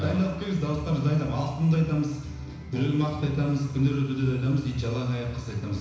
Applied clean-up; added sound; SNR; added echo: none; none; none; reverberation time 1.0 s.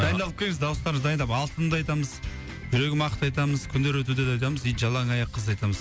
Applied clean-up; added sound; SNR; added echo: none; none; none; none.